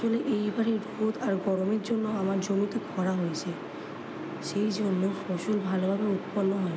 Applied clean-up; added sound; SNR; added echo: none; none; none; none.